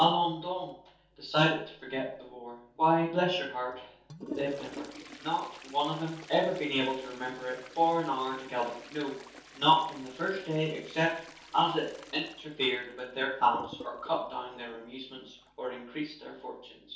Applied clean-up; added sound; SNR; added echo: none; Toilet flush; 18 dB; reverberation time 0.6 s.